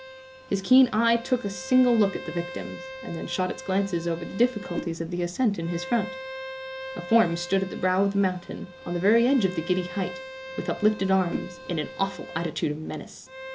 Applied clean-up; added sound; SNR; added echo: none; Whoosh, swoosh, swish + Bowed string instrument; 14 dB; none.